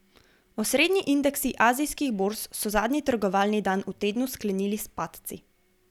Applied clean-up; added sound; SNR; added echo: none; none; none; none.